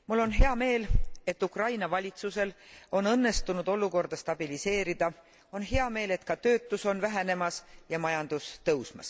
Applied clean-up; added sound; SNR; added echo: none; none; none; none.